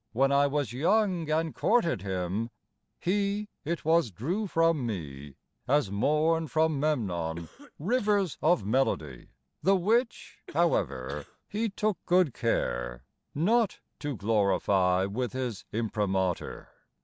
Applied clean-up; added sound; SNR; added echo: none; Cough; 20 dB; none.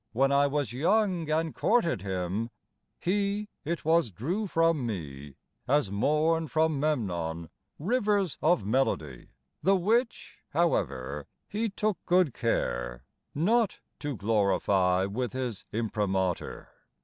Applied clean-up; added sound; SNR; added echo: none; none; none; none.